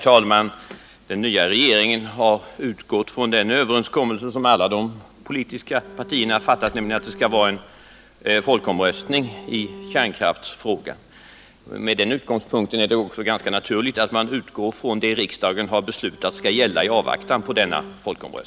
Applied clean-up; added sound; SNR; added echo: none; Raindrop / Splash, splatter + Bowed string instrument; 17 dB; none.